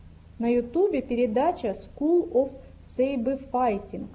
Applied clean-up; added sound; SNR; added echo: none; none; none; none.